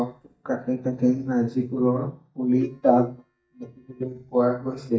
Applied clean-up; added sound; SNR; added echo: neural mask model DeepFilterNet 3.